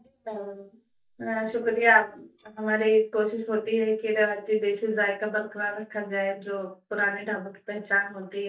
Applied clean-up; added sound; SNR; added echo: neural mask model DeepFilterNet 3.